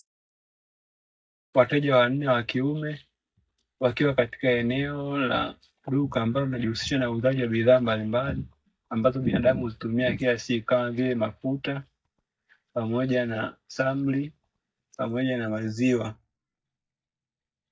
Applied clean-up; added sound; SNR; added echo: neural mask model DeepFilterNet 3.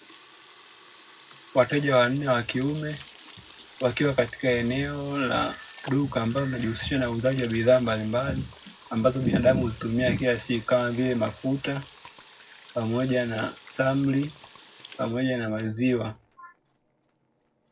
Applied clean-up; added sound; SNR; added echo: none; Sink (filling or washing) / Water tap, faucet; 18 dB; reverberation time 0.4 s.